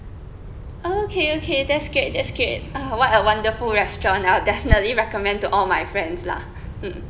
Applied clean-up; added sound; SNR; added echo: none; Bird vocalization, bird call, bird song; 8 dB; none.